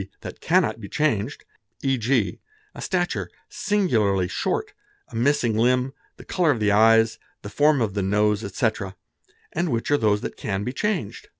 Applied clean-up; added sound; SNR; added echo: none; none; none; none.